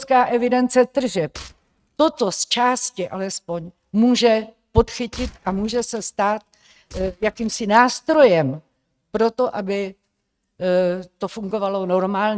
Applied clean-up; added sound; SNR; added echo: neural mask model RNNoise.